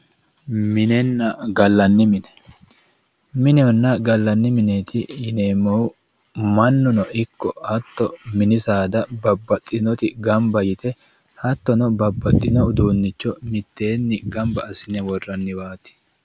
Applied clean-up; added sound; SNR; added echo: none; none; none; none.